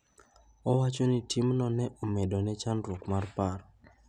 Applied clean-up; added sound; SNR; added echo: none; none; none; none.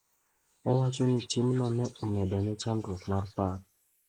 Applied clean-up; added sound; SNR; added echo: neural mask model Resemble Enhance denoiser.